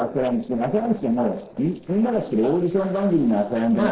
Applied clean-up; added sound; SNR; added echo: neural separator model SepFormer DNS4.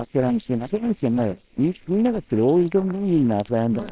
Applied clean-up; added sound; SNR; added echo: neural separator model SepFormer WHAMR!.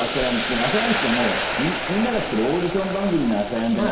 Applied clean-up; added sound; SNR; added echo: none; Boiling; 4 dB; reverberation time 0.7 s.